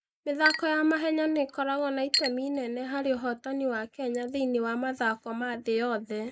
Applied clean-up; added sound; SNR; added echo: neural mask model Resemble Enhance denoiser.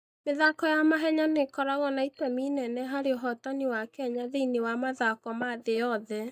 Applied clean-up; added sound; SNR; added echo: neural mask model DeepFilterNet 3.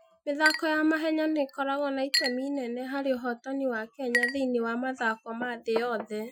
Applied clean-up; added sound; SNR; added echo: classical method Wiener filter.